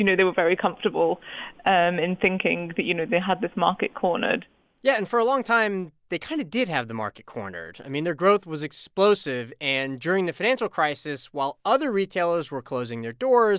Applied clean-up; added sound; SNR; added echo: none; none; none; none.